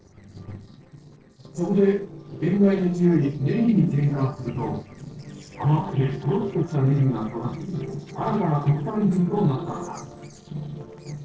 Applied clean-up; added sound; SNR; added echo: neural separator model SepFormer DNS4.